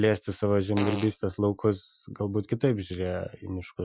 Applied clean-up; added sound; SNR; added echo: classical method Wiener filter.